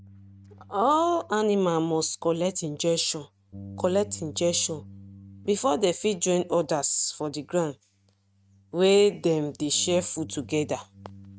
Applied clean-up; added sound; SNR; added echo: neural mask model RNNoise.